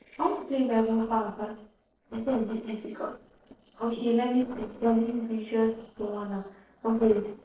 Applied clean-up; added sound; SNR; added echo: neural separator model SepFormer DNS4.